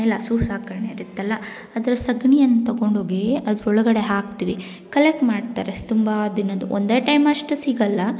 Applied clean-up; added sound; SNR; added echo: none; none; none; none.